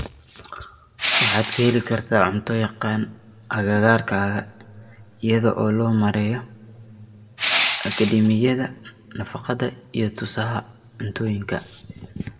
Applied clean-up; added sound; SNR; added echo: none; Crushing; 3 dB; reverberation time 1.0 s.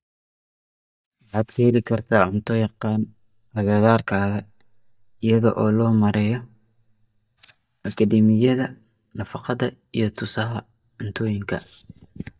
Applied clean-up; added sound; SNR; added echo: neural mask model DeepFilterNet 3.